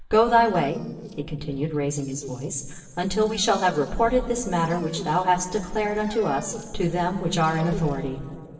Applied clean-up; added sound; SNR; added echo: neural separator model SepFormer DNS4.